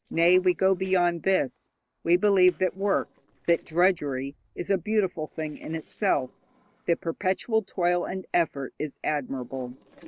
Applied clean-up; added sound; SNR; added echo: neural separator model SepFormer DNS4.